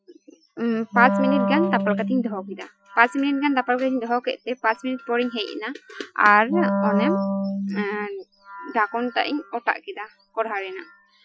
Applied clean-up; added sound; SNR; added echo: classical method Wiener filter.